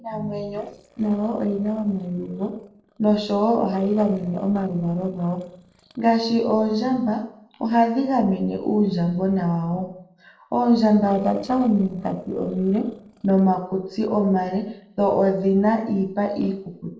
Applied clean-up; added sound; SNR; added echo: neural separator model SepFormer DNS4.